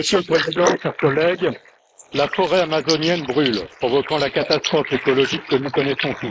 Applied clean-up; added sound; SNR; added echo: neural mask model Resemble Enhance denoiser.